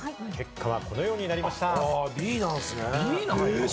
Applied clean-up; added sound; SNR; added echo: none; Fart; 15 dB; none.